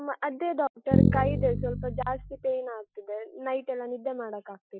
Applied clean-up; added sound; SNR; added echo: classical method Wiener filter.